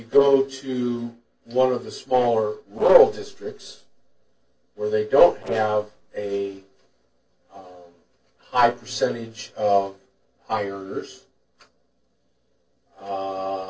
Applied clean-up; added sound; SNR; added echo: neural separator model SepFormer DNS4.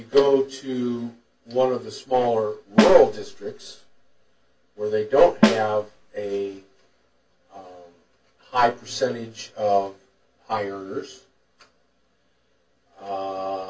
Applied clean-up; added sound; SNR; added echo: none; Snare drum; 0 dB; reverberation time 0.1 s.